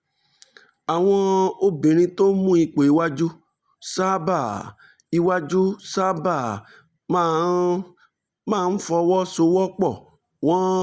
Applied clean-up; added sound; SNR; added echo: none; none; none; none.